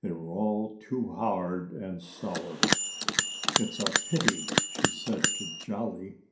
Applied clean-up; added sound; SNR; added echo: none; Bell; -4 dB; reverberation time 0.5 s.